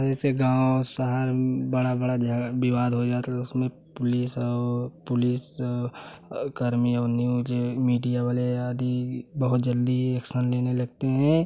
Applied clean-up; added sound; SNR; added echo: none; none; none; none.